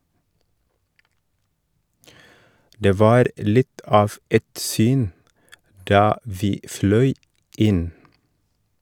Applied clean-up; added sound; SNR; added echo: none; none; none; none.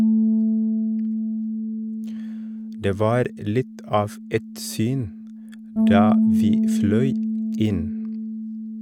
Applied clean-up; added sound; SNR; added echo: none; Bass guitar; -4 dB; none.